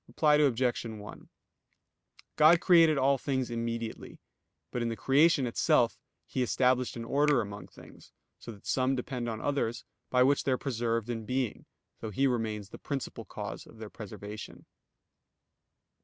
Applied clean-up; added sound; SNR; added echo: none; Finger snapping; 19 dB; none.